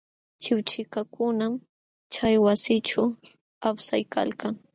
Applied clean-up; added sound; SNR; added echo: none; none; none; none.